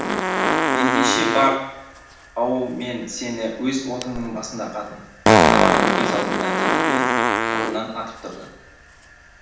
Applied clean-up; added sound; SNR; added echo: none; Fart; -5 dB; reverberation time 0.9 s.